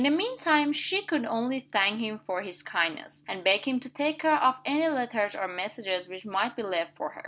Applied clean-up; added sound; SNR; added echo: none; none; none; none.